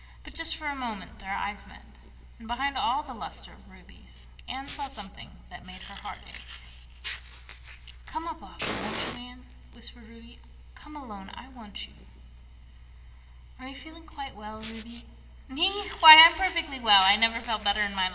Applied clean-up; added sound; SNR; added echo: none; Fire; 15 dB; reverberation time 2.5 s.